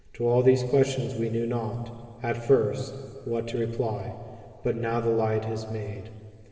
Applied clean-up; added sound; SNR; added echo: none; none; none; reverberation time 2.9 s.